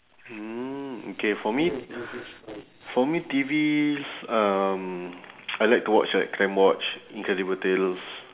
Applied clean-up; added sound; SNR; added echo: none; none; none; reverberation time 2.2 s.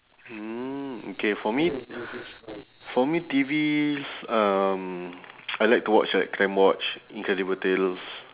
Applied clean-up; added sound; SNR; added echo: none; none; none; none.